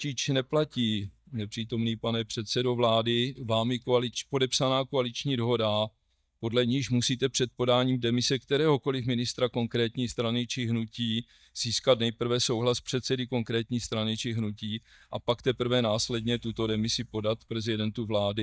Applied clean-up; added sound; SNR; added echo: neural mask model DeepFilterNet 3.